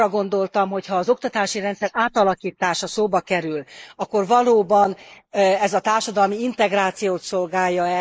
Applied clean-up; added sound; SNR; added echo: neural mask model Resemble Enhance denoiser.